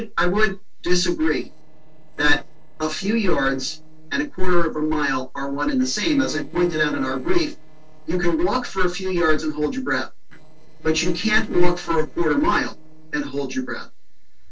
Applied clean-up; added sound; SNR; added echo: neural separator model SepFormer DNS4.